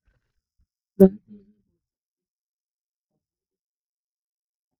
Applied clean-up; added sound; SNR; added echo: neural mask model DeepFilterNet 3.